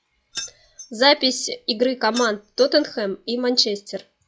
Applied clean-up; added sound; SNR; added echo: classical method log-MMSE.